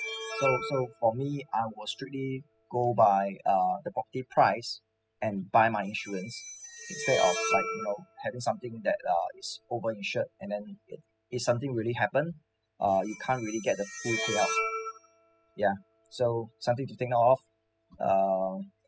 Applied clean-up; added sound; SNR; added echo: classical method spectral subtraction.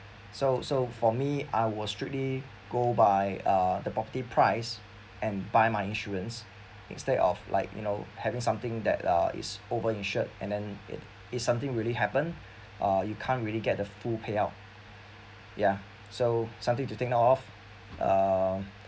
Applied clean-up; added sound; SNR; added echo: none; none; none; none.